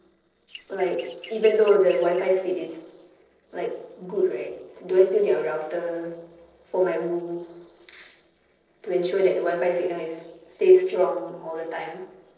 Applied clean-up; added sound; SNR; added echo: neural separator model SepFormer DNS4.